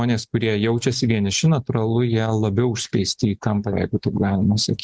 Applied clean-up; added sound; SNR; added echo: none; none; none; none.